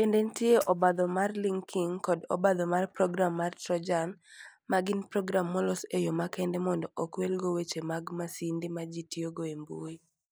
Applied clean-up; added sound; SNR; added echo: neural mask model DeepFilterNet 3.